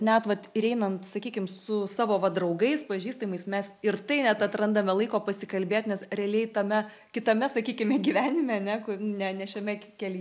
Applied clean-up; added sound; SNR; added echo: none; none; none; none.